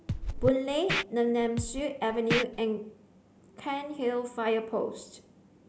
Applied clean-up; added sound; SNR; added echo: none; Scratching (performance technique); 4 dB; none.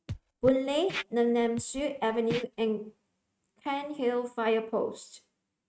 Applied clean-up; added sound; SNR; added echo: neural mask model RNNoise.